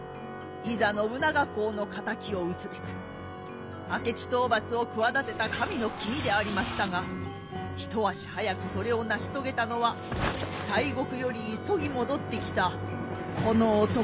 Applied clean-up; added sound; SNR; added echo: none; Organ; 13 dB; none.